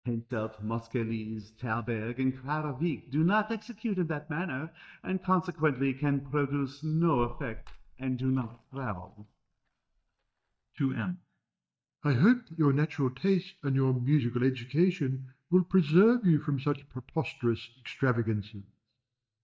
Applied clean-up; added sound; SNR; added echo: neural mask model DeepFilterNet 3.